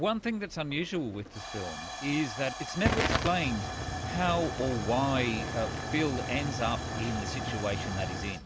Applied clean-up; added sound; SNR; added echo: none; Tick / Hiss / Explosion / Fire; 2 dB; none.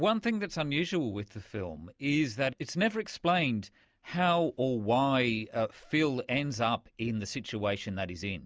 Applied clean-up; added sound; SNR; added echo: none; none; none; none.